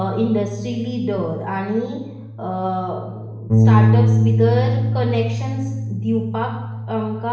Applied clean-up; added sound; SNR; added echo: none; Bass guitar; -4 dB; reverberation time 0.9 s.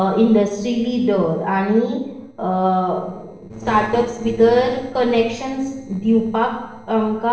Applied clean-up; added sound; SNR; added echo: neural separator model SepFormer DNS4.